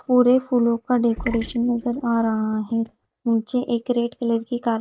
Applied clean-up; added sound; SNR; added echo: neural mask model DeepFilterNet 3.